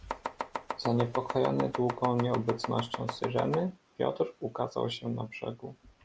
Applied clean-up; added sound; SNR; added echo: none; Domestic sounds, home sounds; 6 dB; none.